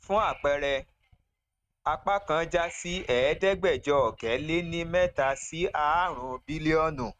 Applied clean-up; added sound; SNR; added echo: neural mask model RNNoise.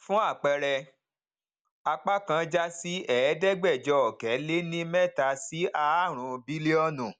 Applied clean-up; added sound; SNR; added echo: none; none; none; none.